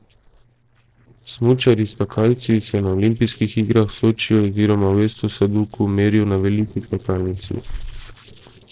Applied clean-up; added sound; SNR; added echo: neural separator model SepFormer DNS4.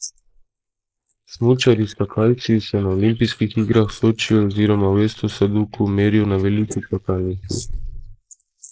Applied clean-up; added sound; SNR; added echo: neural mask model Resemble Enhance denoiser.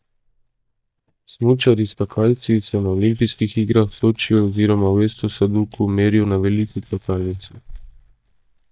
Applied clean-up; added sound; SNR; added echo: neural mask model DeepFilterNet 3.